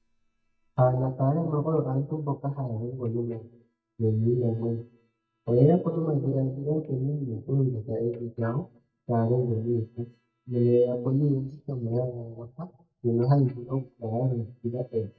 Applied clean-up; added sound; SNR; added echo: neural mask model DeepFilterNet 3.